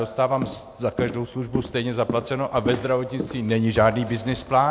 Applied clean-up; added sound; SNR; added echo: none; Walk, footsteps; 11 dB; none.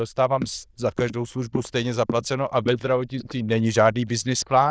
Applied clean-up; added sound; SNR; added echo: neural diffusion model UNIVERSE++.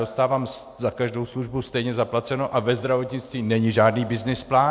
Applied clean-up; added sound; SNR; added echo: none; none; none; none.